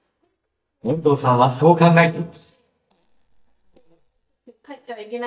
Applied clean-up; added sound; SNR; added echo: neural mask model DeepFilterNet 3.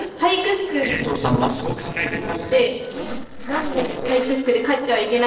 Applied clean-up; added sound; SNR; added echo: neural separator model SepFormer DNS4.